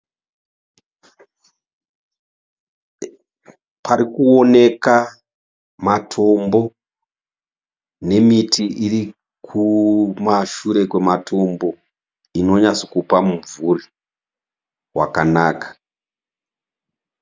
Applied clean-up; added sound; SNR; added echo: none; none; none; none.